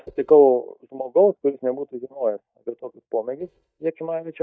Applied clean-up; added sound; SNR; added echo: neural mask model DeepFilterNet 3.